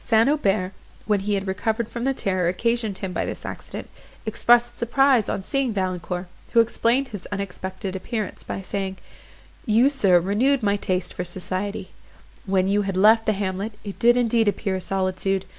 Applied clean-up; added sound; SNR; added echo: none; none; none; none.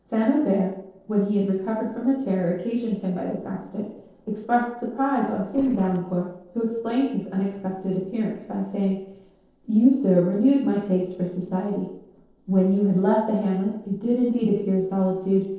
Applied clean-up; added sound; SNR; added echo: neural separator model SepFormer DNS4.